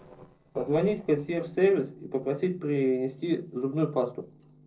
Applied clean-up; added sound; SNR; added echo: neural separator model SepFormer DNS4.